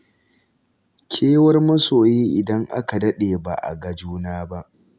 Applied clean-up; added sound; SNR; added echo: none; none; none; none.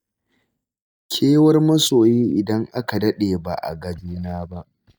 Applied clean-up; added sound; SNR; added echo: neural mask model DeepFilterNet 3.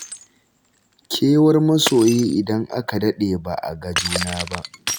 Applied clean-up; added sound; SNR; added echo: none; Shatter; 11 dB; none.